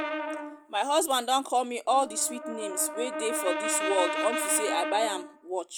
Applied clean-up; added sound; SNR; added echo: none; Brass instrument; 5 dB; none.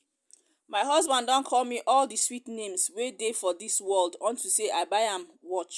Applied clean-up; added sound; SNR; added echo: none; none; none; none.